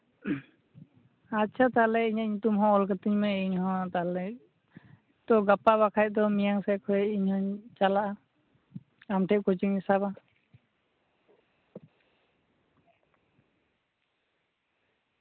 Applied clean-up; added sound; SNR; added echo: none; none; none; none.